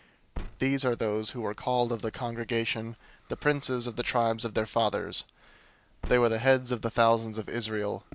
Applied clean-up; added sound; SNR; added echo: none; Car; 12 dB; none.